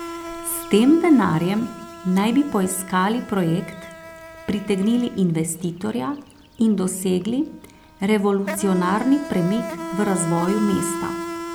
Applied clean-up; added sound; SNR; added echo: none; Insect; 12 dB; none.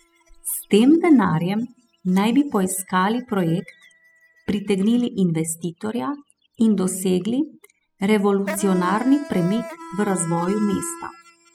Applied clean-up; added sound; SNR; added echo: classical method spectral subtraction.